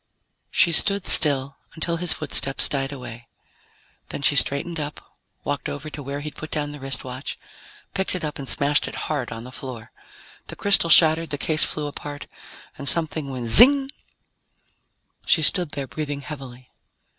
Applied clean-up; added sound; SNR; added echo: none; none; none; none.